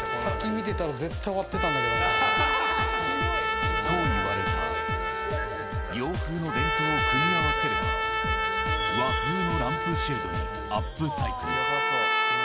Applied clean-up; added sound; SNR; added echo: none; Trumpet; -2 dB; none.